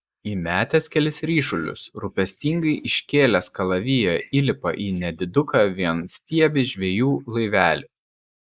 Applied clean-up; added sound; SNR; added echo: neural mask model Resemble Enhance denoiser.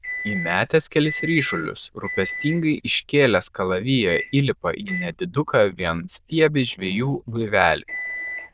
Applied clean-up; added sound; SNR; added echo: neural diffusion model UNIVERSE++.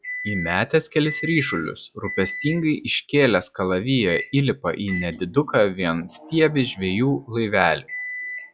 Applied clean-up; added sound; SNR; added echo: classical method log-MMSE.